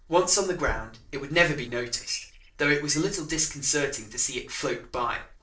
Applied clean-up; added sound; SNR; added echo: neural separator model SepFormer DNS4.